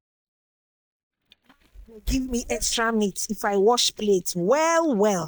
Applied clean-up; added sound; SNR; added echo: neural mask model DeepFilterNet 3.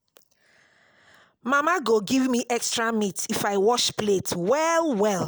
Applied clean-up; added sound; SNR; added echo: none; none; none; none.